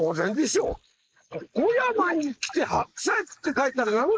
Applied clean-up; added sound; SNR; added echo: neural mask model Resemble Enhance denoiser.